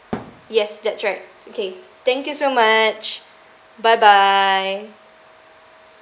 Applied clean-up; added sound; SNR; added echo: none; Thump, thud; 12 dB; none.